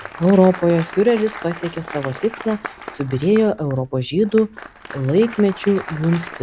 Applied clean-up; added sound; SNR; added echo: none; Applause; 15 dB; none.